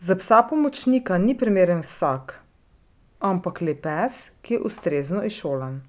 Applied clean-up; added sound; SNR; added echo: none; none; none; none.